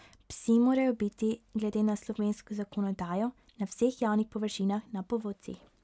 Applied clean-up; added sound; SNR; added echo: none; none; none; none.